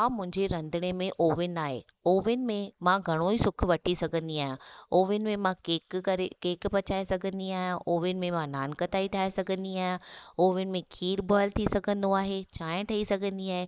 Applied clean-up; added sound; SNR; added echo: neural mask model Resemble Enhance denoiser.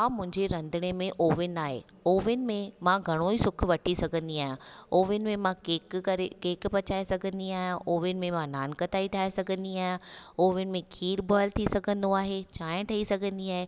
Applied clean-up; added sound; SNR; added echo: none; none; none; none.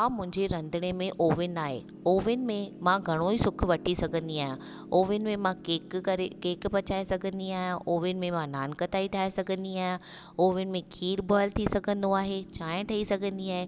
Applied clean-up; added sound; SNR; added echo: none; Piano; 19 dB; none.